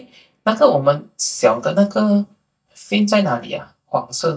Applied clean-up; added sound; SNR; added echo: neural mask model DeepFilterNet 3.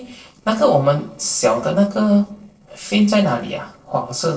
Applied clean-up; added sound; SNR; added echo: neural separator model SepFormer DNS4.